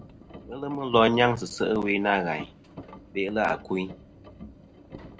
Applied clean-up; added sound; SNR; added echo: none; Engine; 17 dB; none.